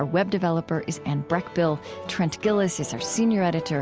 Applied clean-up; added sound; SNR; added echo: none; none; none; none.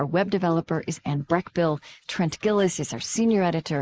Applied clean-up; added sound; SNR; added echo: neural mask model Resemble Enhance denoiser.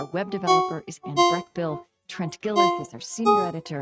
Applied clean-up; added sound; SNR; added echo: neural mask model RNNoise.